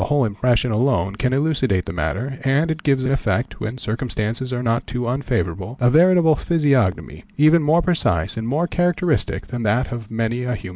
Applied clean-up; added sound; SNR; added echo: none; none; none; none.